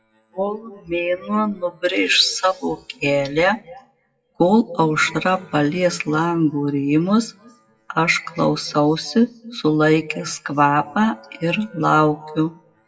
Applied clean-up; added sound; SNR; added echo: classical method WPE with log-MMSE.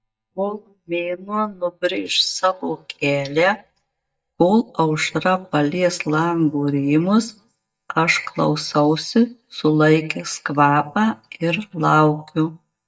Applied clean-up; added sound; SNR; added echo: neural mask model DeepFilterNet 3.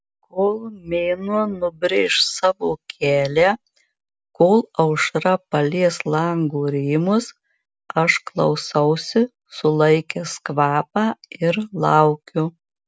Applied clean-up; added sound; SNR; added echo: none; none; none; none.